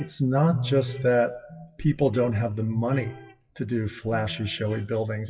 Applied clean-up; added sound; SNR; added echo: classical method WPE with log-MMSE.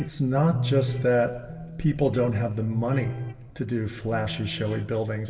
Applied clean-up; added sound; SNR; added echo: none; Electric guitar; 9 dB; reverberation time 2.2 s.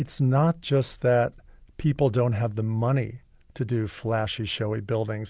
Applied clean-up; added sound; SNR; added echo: none; none; none; none.